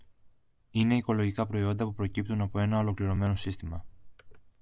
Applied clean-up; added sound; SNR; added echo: none; none; none; none.